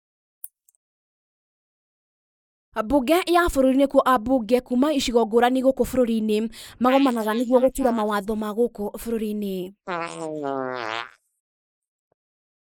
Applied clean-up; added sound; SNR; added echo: neural mask model Resemble Enhance denoiser.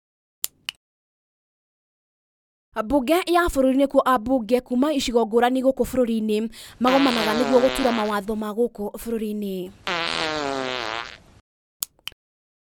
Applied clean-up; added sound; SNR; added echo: none; Fart; 4 dB; none.